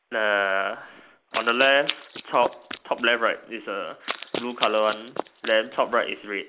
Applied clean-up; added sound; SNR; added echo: neural mask model Resemble Enhance denoiser.